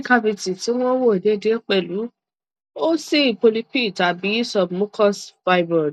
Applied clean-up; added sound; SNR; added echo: none; none; none; none.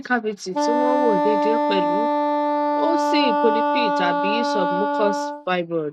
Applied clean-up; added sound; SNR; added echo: none; Wind instrument, woodwind instrument; -4 dB; none.